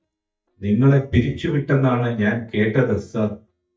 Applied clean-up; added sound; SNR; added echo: neural mask model DeepFilterNet 3.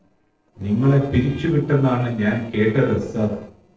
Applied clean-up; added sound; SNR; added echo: neural separator model SepFormer DNS4.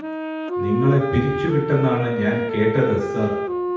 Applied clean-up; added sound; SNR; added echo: none; Wind instrument, woodwind instrument; 3 dB; reverberation time 0.8 s.